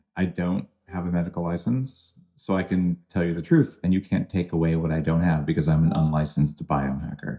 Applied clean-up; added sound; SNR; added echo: neural mask model DeepFilterNet 3.